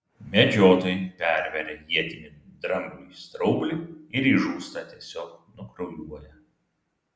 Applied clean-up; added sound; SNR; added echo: none; none; none; none.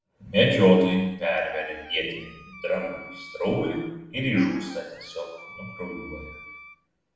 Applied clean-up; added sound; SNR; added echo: none; Wind instrument, woodwind instrument; 19 dB; reverberation time 0.8 s.